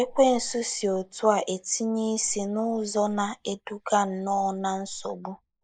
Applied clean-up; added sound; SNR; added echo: neural mask model Resemble Enhance denoiser.